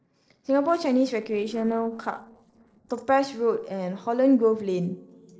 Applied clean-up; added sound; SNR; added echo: neural separator model SepFormer DNS4.